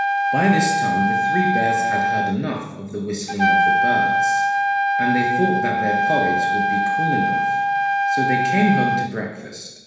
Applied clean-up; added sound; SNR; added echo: none; Trumpet; -4 dB; reverberation time 1.1 s.